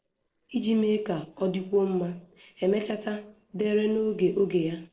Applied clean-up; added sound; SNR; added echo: neural separator model SepFormer DNS4.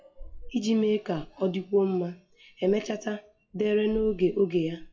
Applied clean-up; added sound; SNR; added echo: classical method WPE with log-MMSE.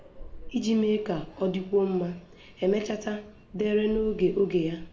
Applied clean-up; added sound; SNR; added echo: none; Subway, metro, underground; 17 dB; reverberation time 0.4 s.